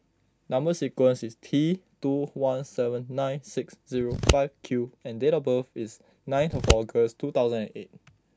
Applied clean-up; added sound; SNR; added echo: none; Scissors; 0 dB; none.